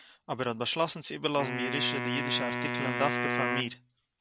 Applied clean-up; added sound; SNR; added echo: none; Wind instrument, woodwind instrument; 1 dB; none.